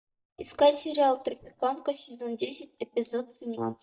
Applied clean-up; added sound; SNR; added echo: neural mask model DeepFilterNet 3.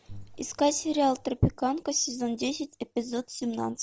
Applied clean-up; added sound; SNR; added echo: none; none; none; none.